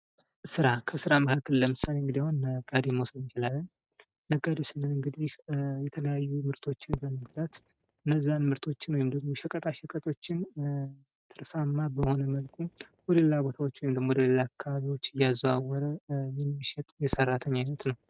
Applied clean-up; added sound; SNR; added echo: neural mask model RNNoise.